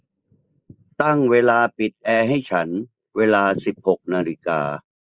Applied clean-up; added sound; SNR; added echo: neural mask model Resemble Enhance denoiser.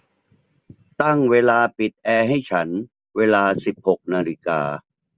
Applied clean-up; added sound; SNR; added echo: none; none; none; none.